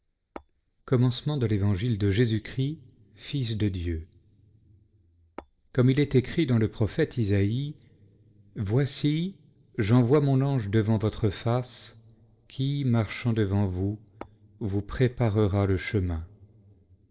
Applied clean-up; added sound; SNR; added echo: neural separator model SepFormer DNS4.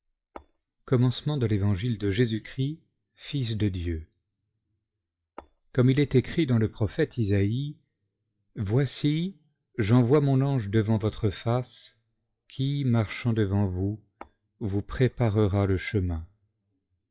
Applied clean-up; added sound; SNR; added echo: classical method WPE with log-MMSE.